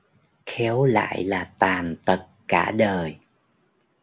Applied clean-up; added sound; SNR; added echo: none; none; none; none.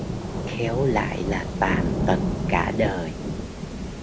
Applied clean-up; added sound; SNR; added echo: none; Rain / Thunderstorm; 0 dB; none.